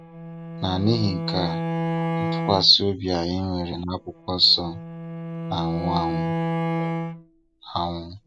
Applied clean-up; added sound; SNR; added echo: none; Bowed string instrument; 4 dB; none.